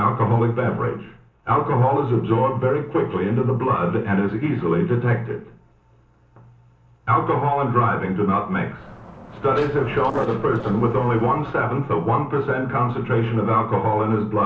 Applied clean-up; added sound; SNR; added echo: neural separator model SepFormer DNS4.